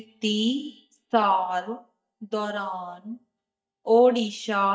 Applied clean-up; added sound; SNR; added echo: neural mask model DeepFilterNet 3.